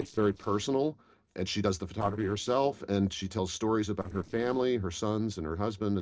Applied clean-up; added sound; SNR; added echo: neural separator model SepFormer DNS4.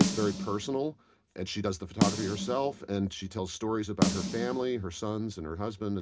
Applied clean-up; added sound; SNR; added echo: none; Snare drum; 2 dB; reverberation time 0.3 s.